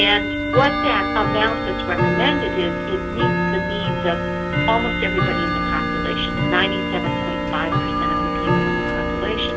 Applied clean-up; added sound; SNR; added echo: none; Tick-tock / Bell; -3 dB; reverberation time 0.2 s.